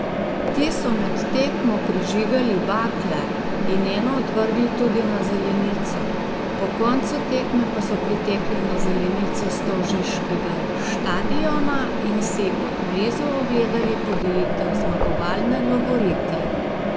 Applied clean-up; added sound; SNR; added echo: none; Mechanisms; -1 dB; none.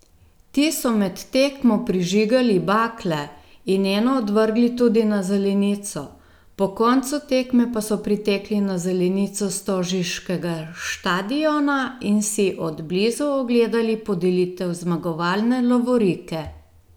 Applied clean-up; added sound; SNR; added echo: none; none; none; none.